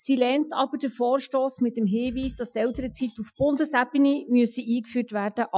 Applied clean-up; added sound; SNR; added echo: classical method Wiener filter.